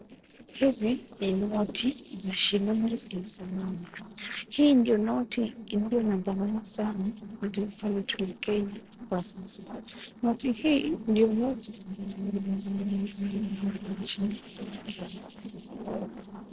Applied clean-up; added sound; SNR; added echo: neural separator model SepFormer DNS4.